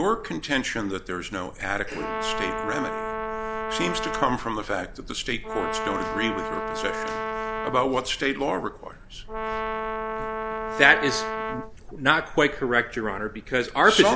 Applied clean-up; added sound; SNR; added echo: none; Brass instrument; 4 dB; none.